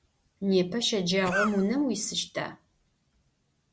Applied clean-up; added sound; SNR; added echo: none; Cough; 3 dB; none.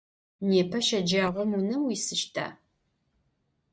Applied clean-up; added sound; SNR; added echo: neural mask model DeepFilterNet 3.